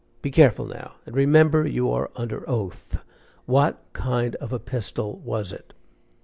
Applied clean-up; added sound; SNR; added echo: none; none; none; none.